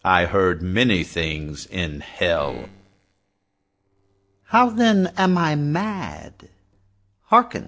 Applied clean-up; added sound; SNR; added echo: neural separator model SepFormer DNS4.